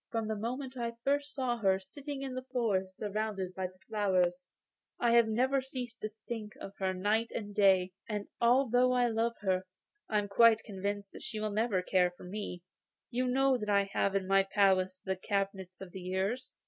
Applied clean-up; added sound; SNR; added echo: none; none; none; none.